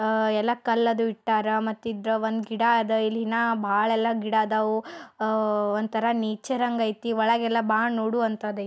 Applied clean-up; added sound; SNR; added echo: none; none; none; none.